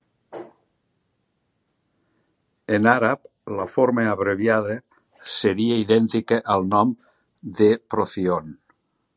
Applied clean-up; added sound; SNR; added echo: none; none; none; none.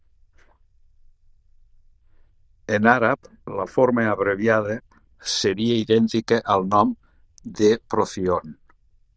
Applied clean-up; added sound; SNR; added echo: neural diffusion model UNIVERSE++.